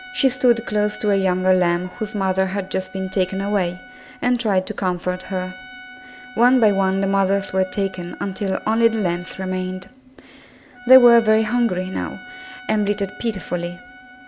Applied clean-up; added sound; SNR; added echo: none; Trumpet; 20 dB; none.